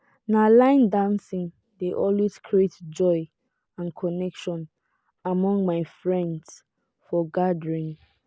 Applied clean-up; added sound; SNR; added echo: none; none; none; none.